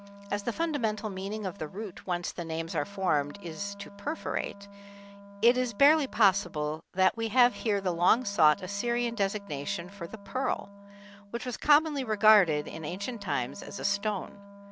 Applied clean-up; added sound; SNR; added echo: none; Wind instrument, woodwind instrument; 18 dB; none.